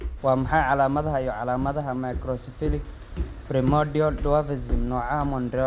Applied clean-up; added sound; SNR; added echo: none; Walk, footsteps; 7 dB; none.